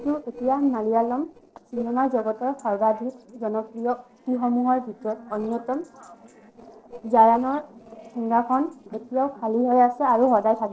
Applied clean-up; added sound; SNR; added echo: neural separator model SepFormer DNS4.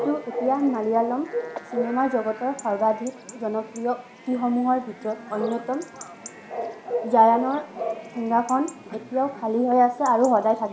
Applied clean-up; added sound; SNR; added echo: none; Bark / Chatter / Chirp, tweet / Livestock, farm animals, working animals; 11 dB; reverberation time 2.0 s.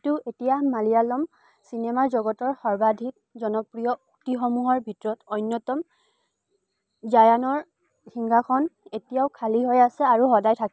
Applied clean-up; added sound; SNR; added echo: none; none; none; none.